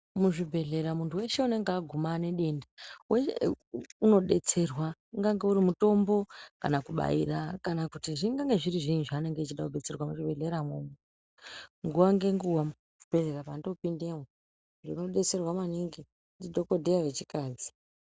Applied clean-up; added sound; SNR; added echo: none; none; none; none.